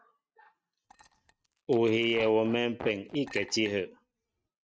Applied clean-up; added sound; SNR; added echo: neural mask model RNNoise.